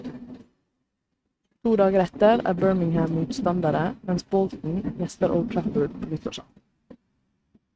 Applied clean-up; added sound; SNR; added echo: neural mask model RNNoise.